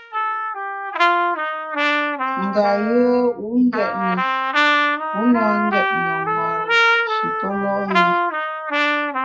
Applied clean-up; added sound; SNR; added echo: classical method WPE with log-MMSE.